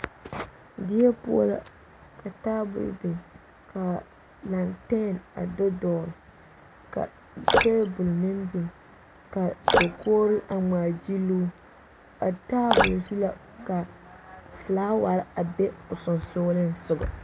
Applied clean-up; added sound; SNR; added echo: none; Drip; 2 dB; none.